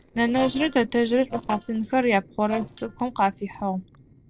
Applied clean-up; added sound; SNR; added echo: neural separator model SepFormer DNS4.